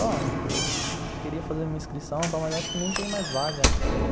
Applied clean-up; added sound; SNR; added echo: none; Knock / Slam; -3 dB; none.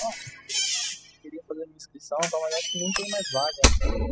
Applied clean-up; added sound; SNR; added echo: classical method spectral subtraction.